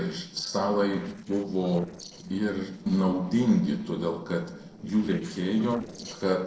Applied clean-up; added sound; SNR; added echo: neural separator model SepFormer DNS4.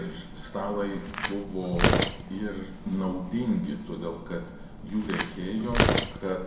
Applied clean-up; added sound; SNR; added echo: none; Tearing; -2 dB; reverberation time 0.5 s.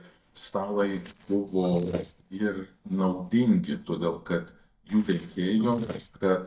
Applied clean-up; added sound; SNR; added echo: neural mask model DeepFilterNet 3.